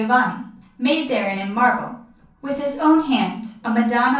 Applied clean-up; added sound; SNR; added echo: none; none; none; reverberation time 0.6 s.